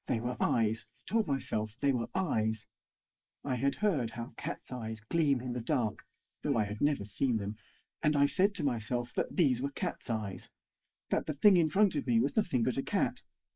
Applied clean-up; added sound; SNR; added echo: neural mask model Resemble Enhance denoiser.